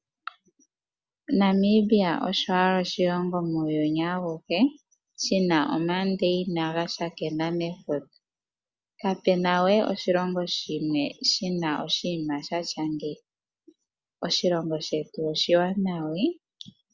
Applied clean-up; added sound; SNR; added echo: none; none; none; none.